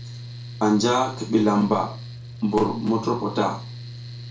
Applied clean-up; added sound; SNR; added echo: none; Mechanical fan; 12 dB; reverberation time 0.3 s.